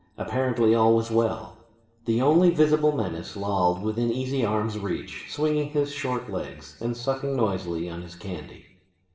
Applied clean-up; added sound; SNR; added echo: none; none; none; reverberation time 0.8 s.